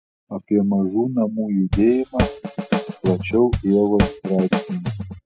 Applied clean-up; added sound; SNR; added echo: classical method spectral subtraction.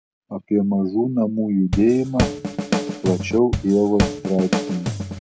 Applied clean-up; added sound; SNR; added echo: none; Drum kit; 3 dB; none.